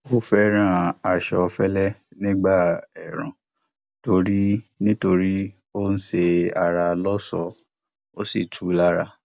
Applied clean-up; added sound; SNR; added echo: none; none; none; none.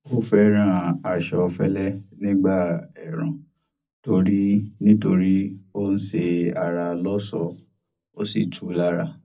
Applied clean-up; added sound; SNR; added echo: none; none; none; reverberation time 0.4 s.